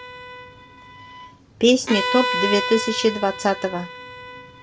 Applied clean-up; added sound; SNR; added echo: none; Bowed string instrument; 6 dB; none.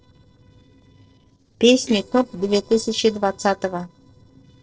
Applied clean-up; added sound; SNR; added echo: neural separator model SepFormer DNS4.